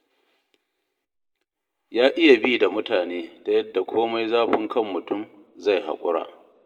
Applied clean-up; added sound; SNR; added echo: none; none; none; reverberation time 0.6 s.